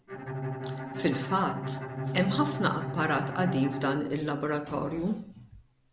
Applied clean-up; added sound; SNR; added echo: none; Bowed string instrument; 5 dB; none.